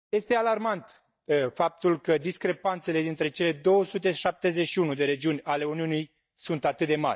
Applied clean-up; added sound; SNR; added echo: neural mask model DeepFilterNet 3.